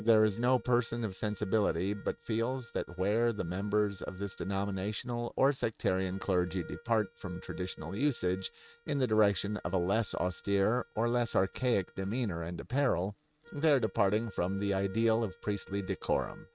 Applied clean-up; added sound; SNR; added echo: neural mask model RNNoise.